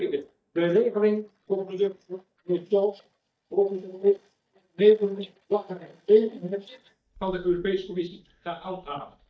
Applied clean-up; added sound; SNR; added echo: neural mask model DeepFilterNet 3.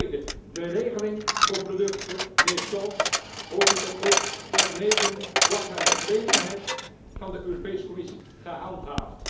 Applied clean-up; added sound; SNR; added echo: none; Coin (dropping); -3 dB; reverberation time 2.2 s.